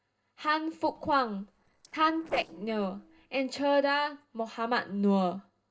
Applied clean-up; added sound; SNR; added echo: neural separator model SepFormer DNS4.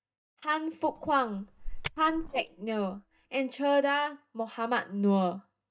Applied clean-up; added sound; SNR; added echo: neural mask model DeepFilterNet 3.